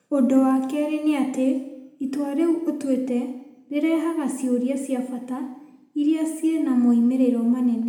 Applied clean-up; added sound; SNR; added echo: none; none; none; reverberation time 0.7 s.